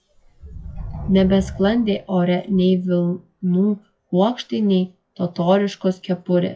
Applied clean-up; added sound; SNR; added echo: classical method log-MMSE.